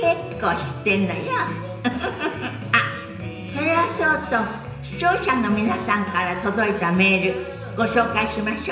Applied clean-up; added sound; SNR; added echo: none; none; none; reverberation time 0.9 s.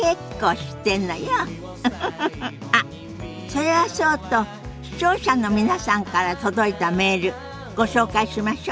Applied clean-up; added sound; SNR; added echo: none; none; none; none.